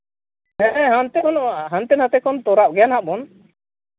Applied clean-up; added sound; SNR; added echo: none; none; none; none.